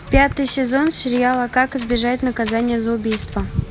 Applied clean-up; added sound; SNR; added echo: none; Wind; 13 dB; none.